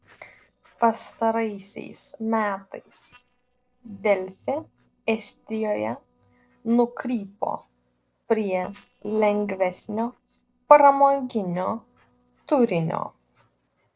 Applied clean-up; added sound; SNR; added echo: neural separator model SepFormer DNS4.